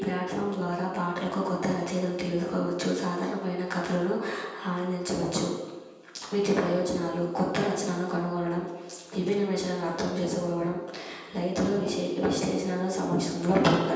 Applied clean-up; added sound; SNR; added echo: none; none; none; reverberation time 1.2 s.